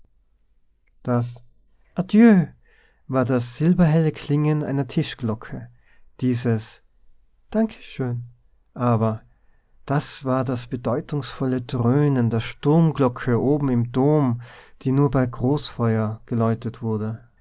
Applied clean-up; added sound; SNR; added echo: neural mask model Resemble Enhance denoiser.